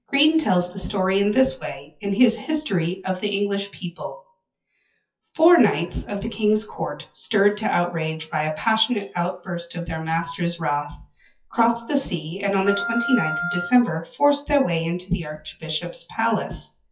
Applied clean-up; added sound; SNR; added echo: classical method WPE with log-MMSE.